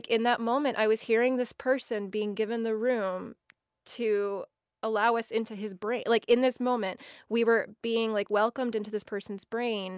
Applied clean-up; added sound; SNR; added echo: none; none; none; none.